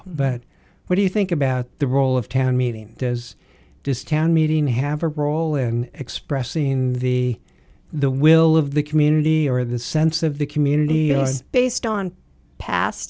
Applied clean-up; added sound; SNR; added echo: none; none; none; none.